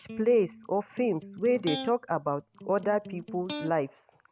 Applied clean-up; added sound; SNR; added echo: none; Electric guitar; 12 dB; none.